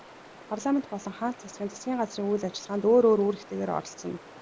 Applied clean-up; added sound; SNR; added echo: none; Stream; 20 dB; none.